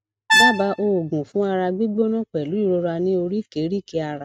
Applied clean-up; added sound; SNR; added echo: neural mask model RNNoise.